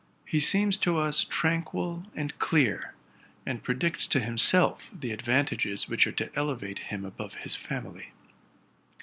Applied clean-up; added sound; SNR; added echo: none; none; none; none.